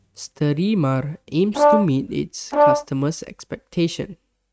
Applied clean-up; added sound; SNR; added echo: neural mask model RNNoise.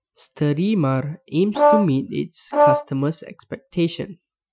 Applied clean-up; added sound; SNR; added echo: classical method Wiener filter.